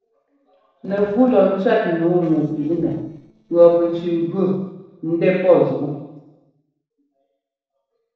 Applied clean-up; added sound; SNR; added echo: neural separator model SepFormer DNS4.